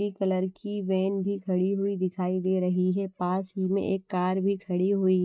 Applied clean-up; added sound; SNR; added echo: neural mask model DeepFilterNet 3.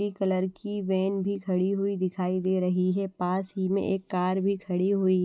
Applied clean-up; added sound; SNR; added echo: none; none; none; none.